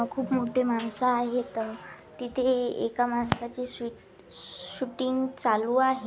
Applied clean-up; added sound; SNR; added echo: none; none; none; none.